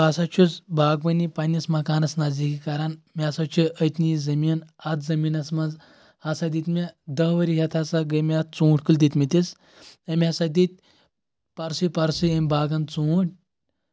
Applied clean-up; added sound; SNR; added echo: none; none; none; none.